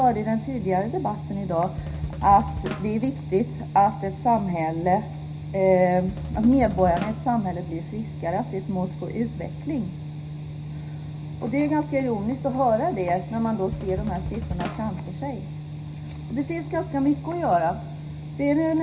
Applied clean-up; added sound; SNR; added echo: none; Drum kit; 11 dB; reverberation time 0.4 s.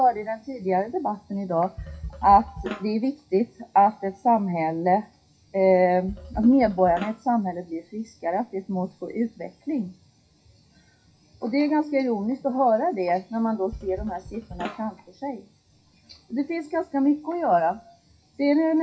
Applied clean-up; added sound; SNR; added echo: classical method WPE with log-MMSE.